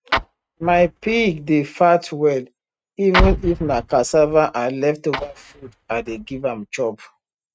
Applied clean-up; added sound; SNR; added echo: neural mask model RNNoise.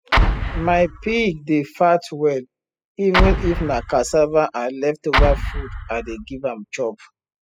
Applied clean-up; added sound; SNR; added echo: classical method spectral subtraction.